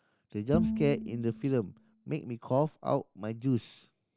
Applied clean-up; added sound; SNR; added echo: none; Bowed string instrument; 4 dB; none.